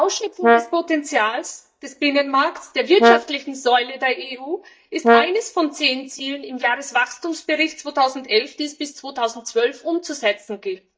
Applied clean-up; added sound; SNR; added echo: neural mask model DeepFilterNet 3.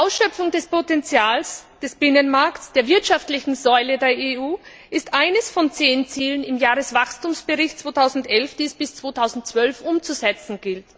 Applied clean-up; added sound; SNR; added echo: none; none; none; none.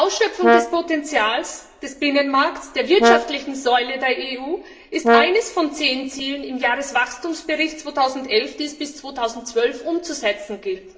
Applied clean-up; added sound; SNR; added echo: none; Brass instrument; 0 dB; reverberation time 0.6 s.